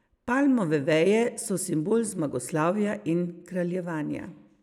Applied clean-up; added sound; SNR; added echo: none; none; none; none.